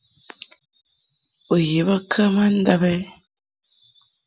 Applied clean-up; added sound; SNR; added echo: none; none; none; none.